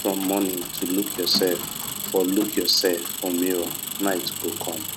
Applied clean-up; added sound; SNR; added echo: none; Engine; 6 dB; none.